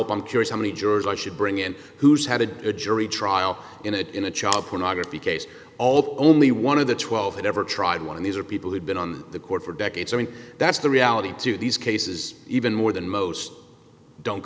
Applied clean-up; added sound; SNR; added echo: none; none; none; none.